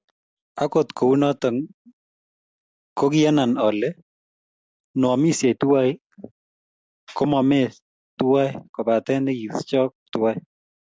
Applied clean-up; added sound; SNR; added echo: none; none; none; none.